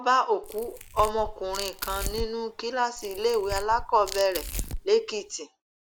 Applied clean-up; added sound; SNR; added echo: none; Tearing; 9 dB; none.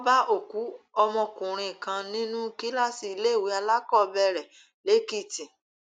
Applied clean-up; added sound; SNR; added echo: none; none; none; none.